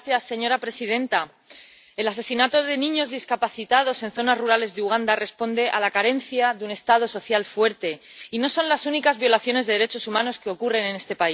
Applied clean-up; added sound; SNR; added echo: none; none; none; none.